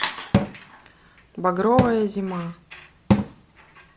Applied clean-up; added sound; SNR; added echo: none; Cupboard open or close / Drawer open or close; 1 dB; none.